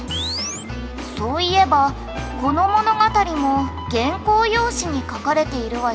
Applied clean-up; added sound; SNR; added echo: none; none; none; none.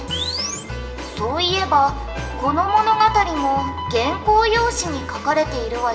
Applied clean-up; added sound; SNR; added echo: none; none; none; reverberation time 0.7 s.